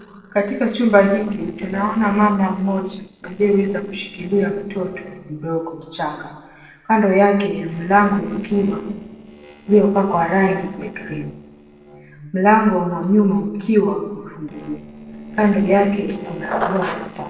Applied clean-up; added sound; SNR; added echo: neural separator model SepFormer DNS4.